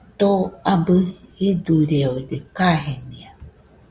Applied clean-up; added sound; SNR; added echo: none; none; none; none.